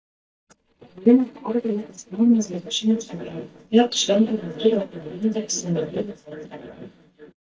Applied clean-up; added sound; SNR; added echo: neural mask model DeepFilterNet 3.